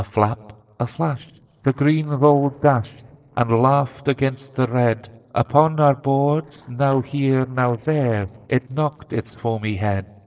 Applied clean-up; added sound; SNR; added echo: neural separator model SepFormer DNS4.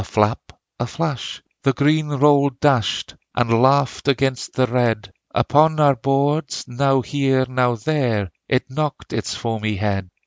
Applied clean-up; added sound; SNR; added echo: none; none; none; none.